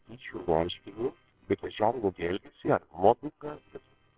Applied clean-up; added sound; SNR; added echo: neural separator model SepFormer WHAMR!.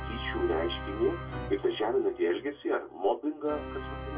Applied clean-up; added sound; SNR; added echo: none; Organ; 8 dB; reverberation time 0.1 s.